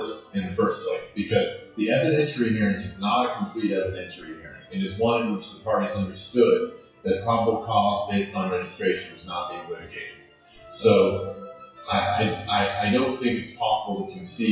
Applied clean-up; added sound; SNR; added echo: classical method WPE with log-MMSE.